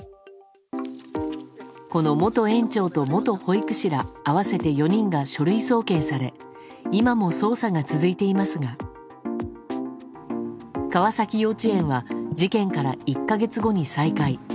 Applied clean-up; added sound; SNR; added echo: none; none; none; none.